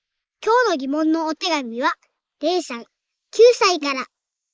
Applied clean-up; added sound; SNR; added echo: neural mask model Resemble Enhance denoiser.